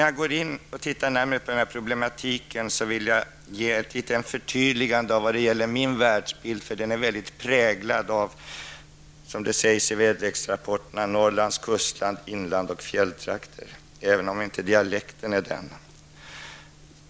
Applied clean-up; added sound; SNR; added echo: none; none; none; none.